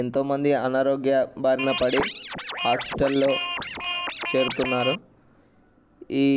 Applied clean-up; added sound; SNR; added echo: none; Scratching (performance technique); 4 dB; none.